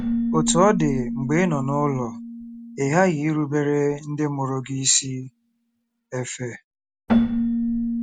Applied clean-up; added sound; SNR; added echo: none; Keyboard (musical); 3 dB; none.